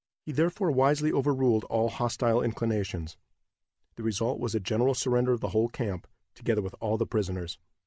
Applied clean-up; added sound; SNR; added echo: none; none; none; none.